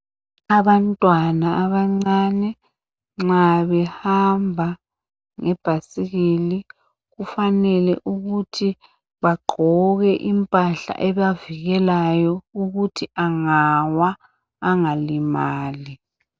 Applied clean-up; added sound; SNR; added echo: none; none; none; none.